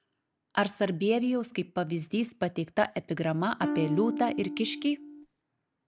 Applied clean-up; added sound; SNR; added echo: none; Electric guitar / Strum; 4 dB; none.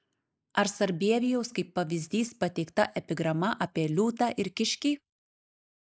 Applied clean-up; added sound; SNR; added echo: neural mask model Resemble Enhance denoiser.